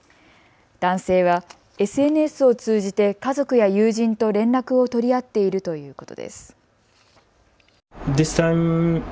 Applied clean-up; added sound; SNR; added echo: none; none; none; none.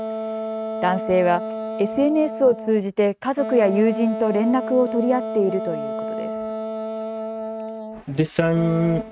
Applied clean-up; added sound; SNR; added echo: neural mask model RNNoise.